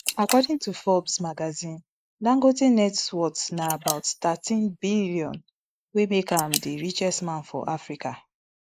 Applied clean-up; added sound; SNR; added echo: neural mask model Resemble Enhance denoiser.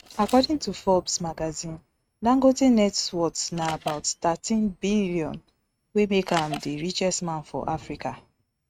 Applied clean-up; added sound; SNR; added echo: neural mask model RNNoise.